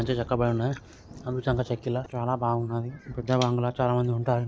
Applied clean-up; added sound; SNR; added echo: none; Thunder; 20 dB; none.